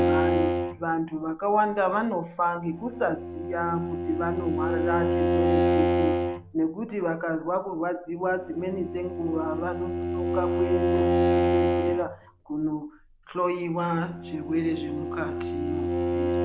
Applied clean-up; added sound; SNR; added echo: none; Bowed string instrument; -2 dB; none.